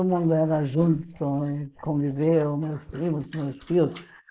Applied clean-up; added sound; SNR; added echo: neural mask model Resemble Enhance denoiser.